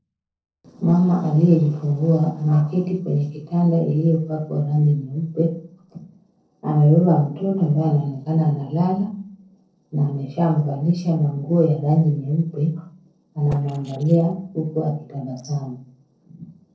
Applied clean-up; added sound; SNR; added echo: neural separator model SepFormer DNS4.